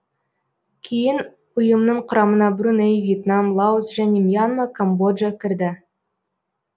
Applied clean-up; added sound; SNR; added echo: none; none; none; none.